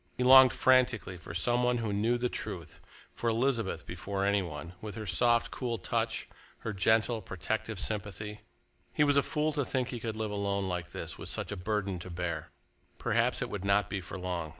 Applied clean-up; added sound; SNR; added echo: none; none; none; none.